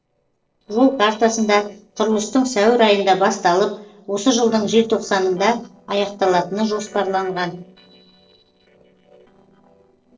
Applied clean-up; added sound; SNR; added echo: neural separator model SepFormer DNS4.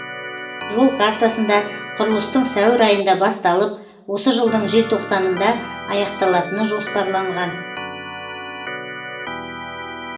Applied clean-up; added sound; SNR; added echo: none; Organ; 11 dB; reverberation time 0.5 s.